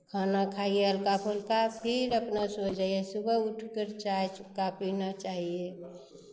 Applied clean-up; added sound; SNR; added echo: neural separator model SepFormer DNS4.